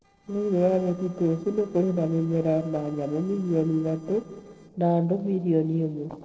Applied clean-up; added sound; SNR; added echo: neural separator model SepFormer DNS4.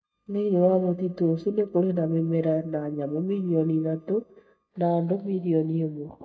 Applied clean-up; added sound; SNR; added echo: neural mask model DeepFilterNet 3.